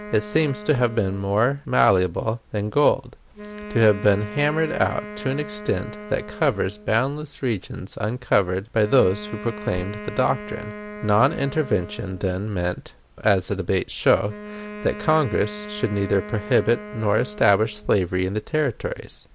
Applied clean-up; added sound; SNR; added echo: none; Wind instrument, woodwind instrument; 15 dB; none.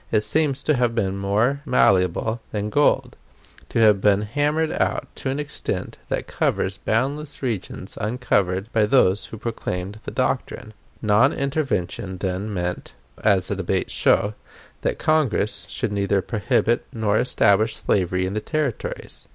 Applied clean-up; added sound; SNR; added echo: none; none; none; none.